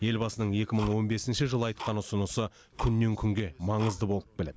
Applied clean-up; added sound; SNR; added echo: none; Tick-tock; 15 dB; none.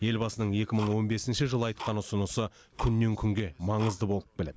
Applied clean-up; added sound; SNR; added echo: neural mask model Resemble Enhance denoiser.